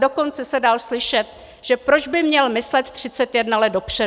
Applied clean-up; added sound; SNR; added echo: none; none; none; none.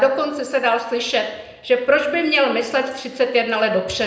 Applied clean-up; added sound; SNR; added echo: none; none; none; reverberation time 0.8 s.